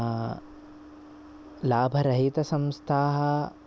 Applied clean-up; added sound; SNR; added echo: none; none; none; none.